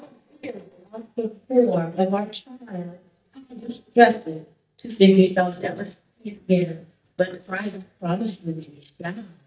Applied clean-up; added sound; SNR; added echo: neural mask model DeepFilterNet 3.